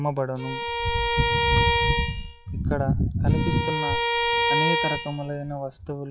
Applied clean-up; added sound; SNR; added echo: classical method log-MMSE.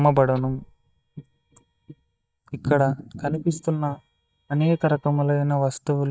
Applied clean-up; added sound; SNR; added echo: neural mask model DeepFilterNet 3.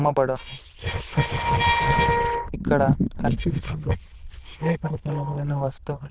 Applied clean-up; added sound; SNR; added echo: neural diffusion model UNIVERSE++.